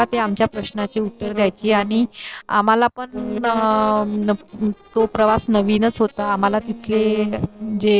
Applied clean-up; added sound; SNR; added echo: neural separator model SepFormer DNS4.